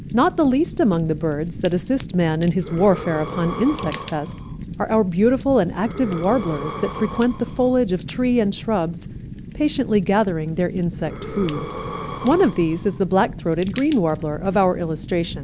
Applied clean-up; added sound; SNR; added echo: none; Fire + Breathing; 11 dB; none.